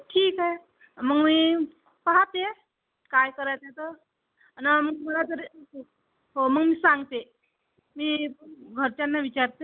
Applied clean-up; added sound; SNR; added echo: none; none; none; none.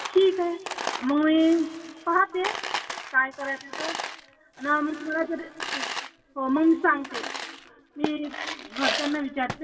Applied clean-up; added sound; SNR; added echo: none; Coin (dropping); 9 dB; reverberation time 2.5 s.